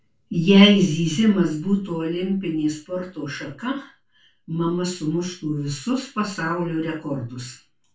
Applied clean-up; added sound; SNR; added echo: none; none; none; reverberation time 0.2 s.